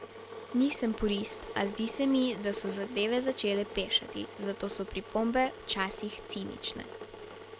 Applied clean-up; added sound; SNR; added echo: none; Boiling / Water; 12 dB; none.